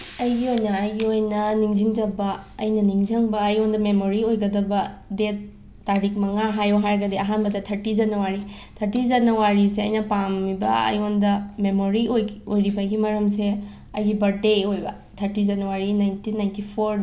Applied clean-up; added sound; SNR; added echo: none; none; none; none.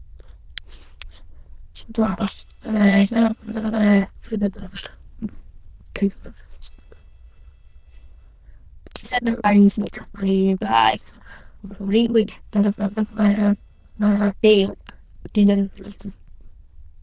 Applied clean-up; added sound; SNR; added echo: neural diffusion model UNIVERSE++.